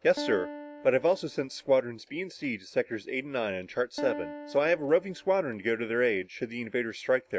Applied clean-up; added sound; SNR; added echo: none; Piano; 14 dB; none.